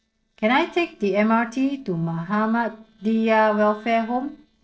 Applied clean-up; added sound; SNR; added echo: neural separator model SepFormer DNS4.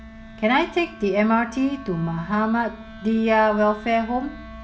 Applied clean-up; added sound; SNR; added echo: none; Wind instrument, woodwind instrument; 19 dB; none.